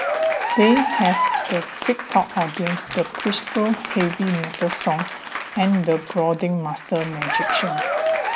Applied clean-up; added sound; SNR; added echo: none; Applause / Cheering; 3 dB; none.